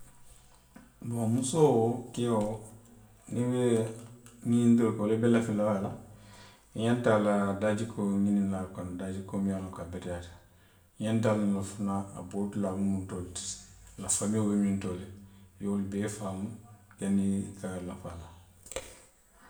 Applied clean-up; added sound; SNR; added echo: none; none; none; reverberation time 0.6 s.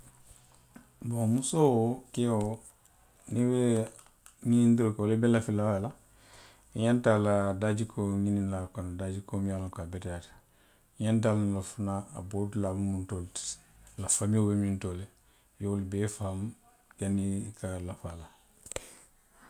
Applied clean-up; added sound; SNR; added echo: none; none; none; none.